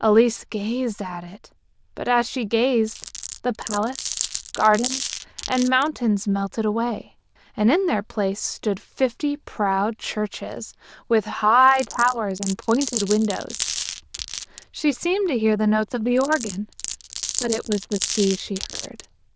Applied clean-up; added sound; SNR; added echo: neural diffusion model UNIVERSE++.